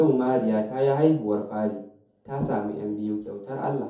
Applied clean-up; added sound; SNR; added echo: none; none; none; reverberation time 0.5 s.